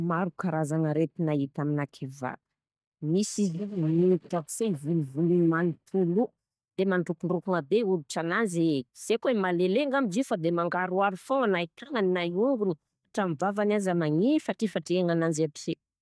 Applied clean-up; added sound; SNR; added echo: neural mask model DeepFilterNet 3.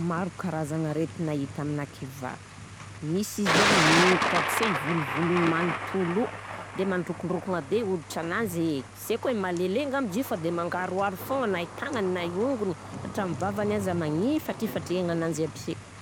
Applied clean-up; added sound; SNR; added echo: none; Thunder; 4 dB; none.